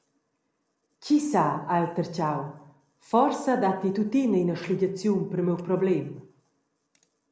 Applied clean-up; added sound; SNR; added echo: none; none; none; none.